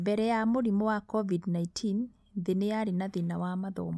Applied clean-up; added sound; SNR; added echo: none; none; none; none.